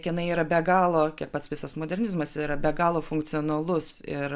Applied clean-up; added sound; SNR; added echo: none; none; none; none.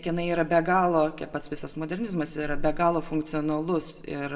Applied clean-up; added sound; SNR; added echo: none; none; none; reverberation time 0.8 s.